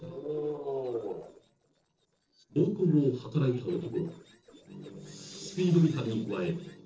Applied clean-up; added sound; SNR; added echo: neural separator model SepFormer DNS4.